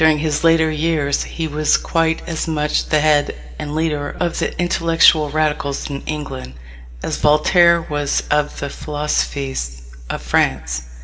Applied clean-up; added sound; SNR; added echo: none; none; none; reverberation time 0.8 s.